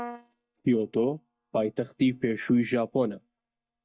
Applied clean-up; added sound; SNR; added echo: neural mask model DeepFilterNet 3.